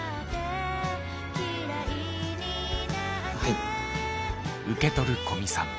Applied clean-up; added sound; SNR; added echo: none; none; none; none.